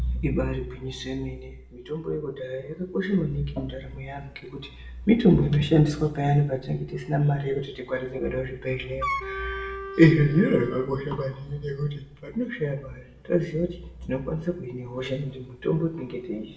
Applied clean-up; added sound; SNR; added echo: none; Wind instrument, woodwind instrument; 8 dB; reverberation time 0.6 s.